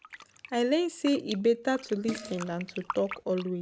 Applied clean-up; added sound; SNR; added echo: none; Fill (with liquid) + Fart; 14 dB; none.